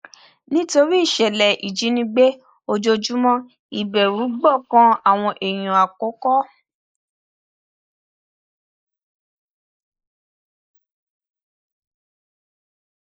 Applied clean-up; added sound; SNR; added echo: neural mask model Resemble Enhance denoiser.